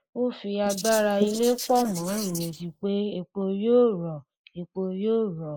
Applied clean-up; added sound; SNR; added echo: neural mask model Resemble Enhance denoiser.